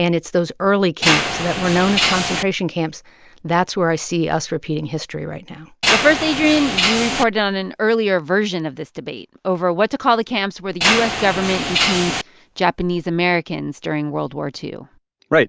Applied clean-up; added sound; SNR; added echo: none; Mechanisms; 3 dB; none.